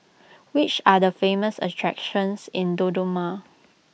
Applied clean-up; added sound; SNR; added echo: none; none; none; none.